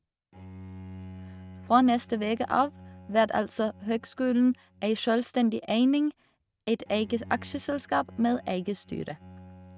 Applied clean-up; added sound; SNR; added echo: neural mask model RNNoise.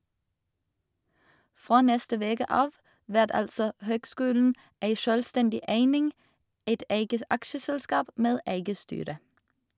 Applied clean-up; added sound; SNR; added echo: none; none; none; none.